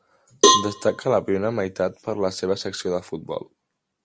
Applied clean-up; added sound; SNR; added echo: none; Cowbell; -3 dB; none.